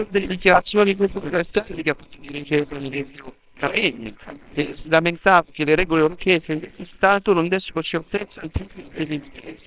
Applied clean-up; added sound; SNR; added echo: neural separator model SepFormer WHAMR!.